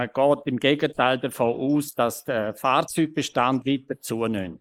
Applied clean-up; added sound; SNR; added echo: neural mask model Resemble Enhance denoiser.